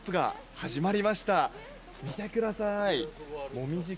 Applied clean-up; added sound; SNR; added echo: none; none; none; none.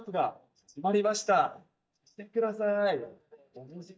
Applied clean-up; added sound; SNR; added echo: neural mask model DeepFilterNet 3.